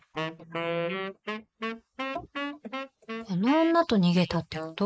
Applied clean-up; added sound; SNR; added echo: neural mask model Resemble Enhance denoiser.